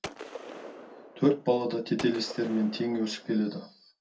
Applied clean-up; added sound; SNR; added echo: none; Gunshot, gunfire; 15 dB; reverberation time 0.2 s.